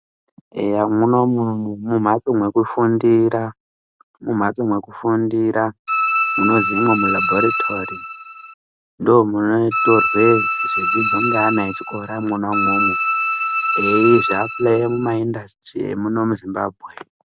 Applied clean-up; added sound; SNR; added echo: none; Bowed string instrument; 1 dB; none.